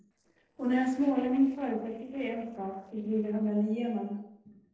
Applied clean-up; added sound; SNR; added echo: neural separator model SepFormer DNS4.